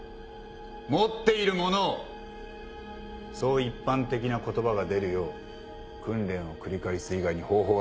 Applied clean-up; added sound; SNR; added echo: none; Telephone; 19 dB; none.